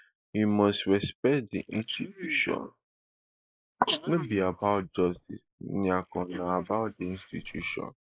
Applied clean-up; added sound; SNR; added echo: neural mask model Resemble Enhance denoiser.